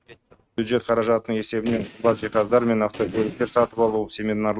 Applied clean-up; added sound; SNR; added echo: neural mask model RNNoise.